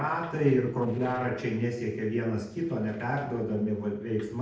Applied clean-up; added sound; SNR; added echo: neural separator model SepFormer DNS4.